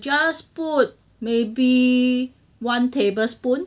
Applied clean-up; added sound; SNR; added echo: none; none; none; none.